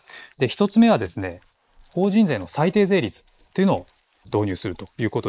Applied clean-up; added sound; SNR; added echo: neural mask model Resemble Enhance denoiser.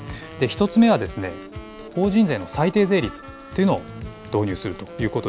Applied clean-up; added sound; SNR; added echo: none; Wind instrument, woodwind instrument; 18 dB; none.